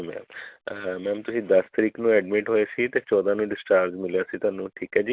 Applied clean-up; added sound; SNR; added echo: none; none; none; none.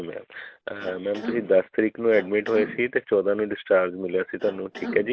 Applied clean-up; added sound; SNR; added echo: none; Cough; 13 dB; none.